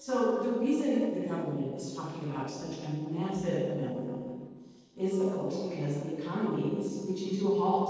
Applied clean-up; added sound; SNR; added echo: neural separator model SepFormer DNS4.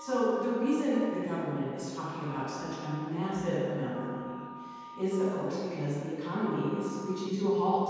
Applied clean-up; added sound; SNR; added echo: none; Telephone; 17 dB; reverberation time 2.1 s.